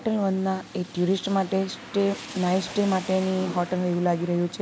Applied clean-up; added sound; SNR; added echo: none; Rain; 16 dB; none.